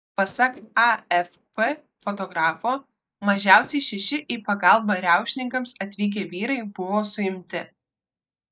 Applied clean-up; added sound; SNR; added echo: neural mask model DeepFilterNet 3.